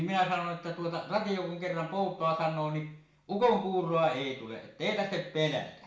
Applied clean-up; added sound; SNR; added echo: none; none; none; reverberation time 0.4 s.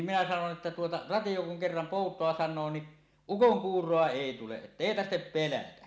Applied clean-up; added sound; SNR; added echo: none; none; none; none.